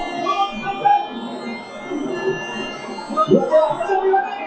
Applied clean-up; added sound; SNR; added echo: classical method WPE with log-MMSE.